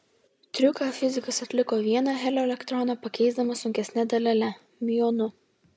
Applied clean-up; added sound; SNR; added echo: none; none; none; none.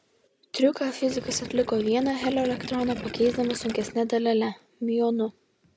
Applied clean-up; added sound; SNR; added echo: none; Gurgling; 12 dB; none.